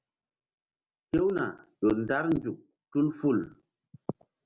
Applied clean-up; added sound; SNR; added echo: none; none; none; none.